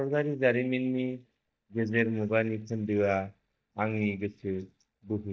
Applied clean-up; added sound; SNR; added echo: neural mask model DeepFilterNet 3.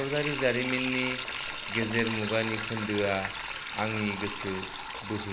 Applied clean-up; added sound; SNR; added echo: none; Sink (filling or washing); 4 dB; none.